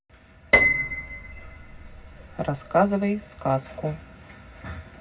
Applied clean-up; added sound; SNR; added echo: none; Piano; -2 dB; reverberation time 0.4 s.